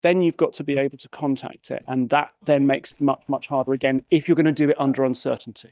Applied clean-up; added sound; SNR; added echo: neural mask model DeepFilterNet 3.